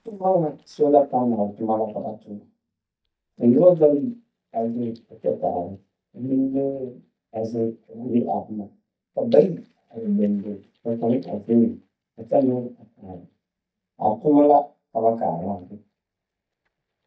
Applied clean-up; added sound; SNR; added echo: neural mask model DeepFilterNet 3.